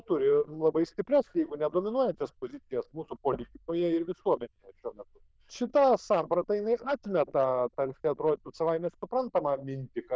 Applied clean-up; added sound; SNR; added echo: neural diffusion model UNIVERSE++.